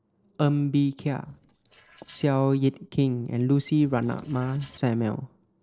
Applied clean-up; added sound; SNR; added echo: neural separator model SepFormer DNS4.